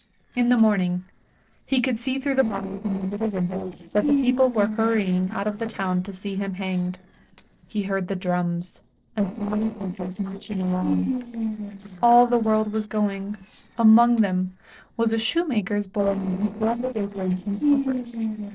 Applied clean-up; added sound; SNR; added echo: neural separator model SepFormer DNS4.